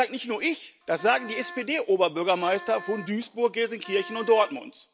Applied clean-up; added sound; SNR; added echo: none; Wind instrument, woodwind instrument; 18 dB; none.